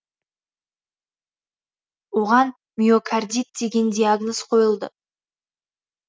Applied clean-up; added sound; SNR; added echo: none; none; none; none.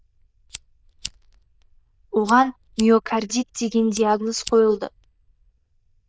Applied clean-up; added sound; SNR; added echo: neural diffusion model UNIVERSE++.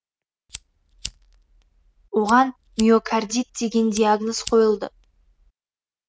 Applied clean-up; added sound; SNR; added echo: none; Fire; 19 dB; none.